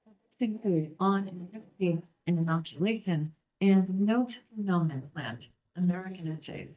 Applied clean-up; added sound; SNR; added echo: neural mask model DeepFilterNet 3.